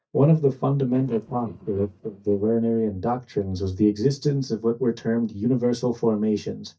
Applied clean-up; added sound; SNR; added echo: neural mask model DeepFilterNet 3.